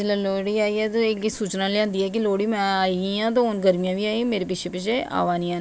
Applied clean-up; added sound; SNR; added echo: none; none; none; none.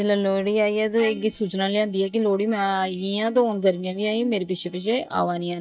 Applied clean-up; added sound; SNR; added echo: neural mask model DeepFilterNet 3.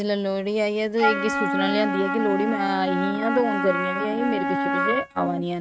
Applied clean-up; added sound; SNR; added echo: neural mask model RNNoise.